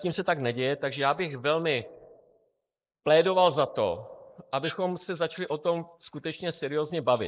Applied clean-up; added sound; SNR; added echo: neural mask model Resemble Enhance denoiser.